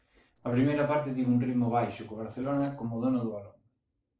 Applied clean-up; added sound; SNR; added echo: neural separator model SepFormer DNS4.